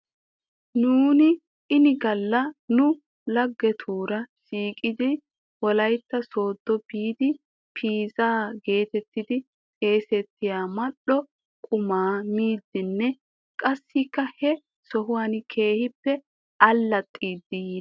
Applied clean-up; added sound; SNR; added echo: none; none; none; none.